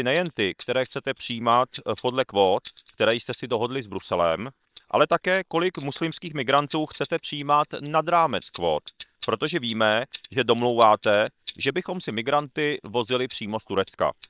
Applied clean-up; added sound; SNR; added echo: neural separator model SepFormer WHAM!.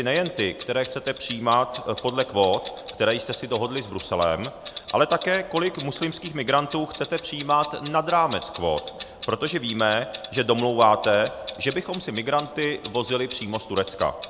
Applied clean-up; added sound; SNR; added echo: none; Clock; 17 dB; none.